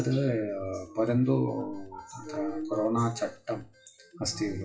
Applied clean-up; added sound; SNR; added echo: classical method WPE with log-MMSE.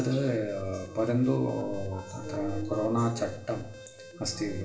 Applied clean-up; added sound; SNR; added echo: none; Alarm; 19 dB; reverberation time 0.7 s.